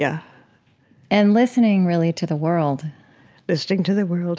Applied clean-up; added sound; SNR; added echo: none; none; none; none.